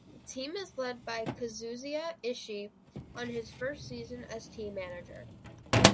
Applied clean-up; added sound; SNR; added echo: none; Drawer open or close; -5 dB; none.